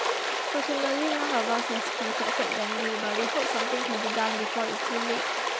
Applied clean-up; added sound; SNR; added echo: none; Stream; -3 dB; none.